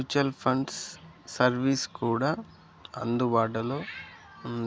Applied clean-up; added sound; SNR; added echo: none; none; none; none.